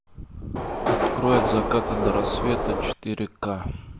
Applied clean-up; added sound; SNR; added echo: none; Subway, metro, underground; -2 dB; none.